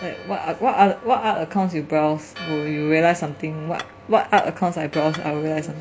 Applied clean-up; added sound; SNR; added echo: none; Dishes, pots, and pans / Chink, clink + Church bell; 18 dB; none.